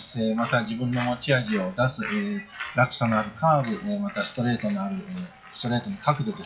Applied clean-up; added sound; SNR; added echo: classical method WPE with log-MMSE.